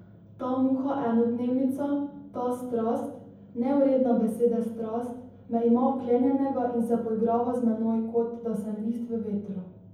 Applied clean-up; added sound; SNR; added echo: none; none; none; reverberation time 0.9 s.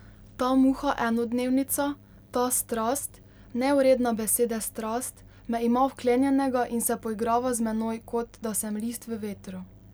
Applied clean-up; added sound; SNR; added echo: none; none; none; none.